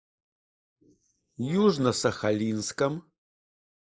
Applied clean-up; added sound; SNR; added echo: neural mask model Resemble Enhance denoiser.